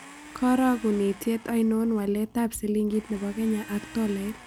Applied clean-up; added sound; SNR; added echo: none; Domestic sounds, home sounds; 20 dB; none.